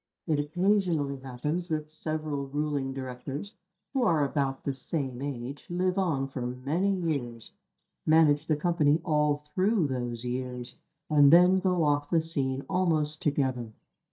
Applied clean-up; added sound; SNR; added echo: neural mask model DeepFilterNet 3.